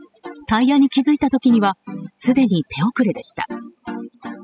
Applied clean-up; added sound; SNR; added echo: classical method spectral subtraction.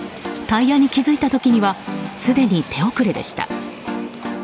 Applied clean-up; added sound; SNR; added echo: none; Livestock, farm animals, working animals; 16 dB; none.